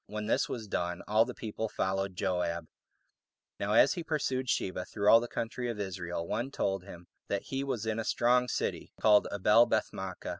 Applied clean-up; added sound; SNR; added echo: none; none; none; none.